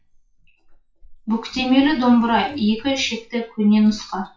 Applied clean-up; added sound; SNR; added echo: classical method WPE with log-MMSE.